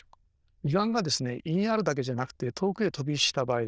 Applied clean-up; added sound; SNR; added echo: neural diffusion model UNIVERSE++.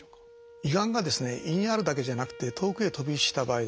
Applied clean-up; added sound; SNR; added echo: none; Wind instrument, woodwind instrument; 18 dB; none.